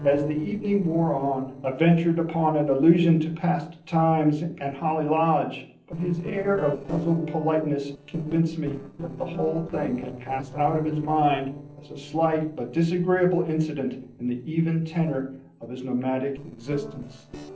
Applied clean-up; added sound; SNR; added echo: neural separator model SepFormer DNS4.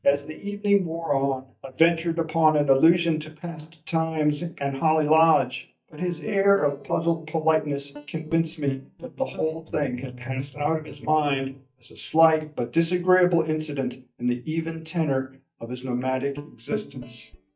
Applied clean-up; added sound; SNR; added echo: neural mask model DeepFilterNet 3.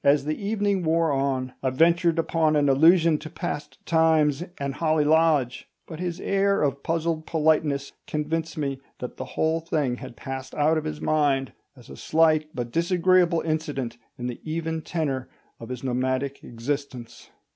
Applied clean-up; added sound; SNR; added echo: none; none; none; none.